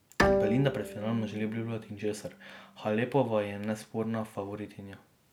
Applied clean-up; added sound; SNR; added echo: none; Bowed string instrument; 1 dB; none.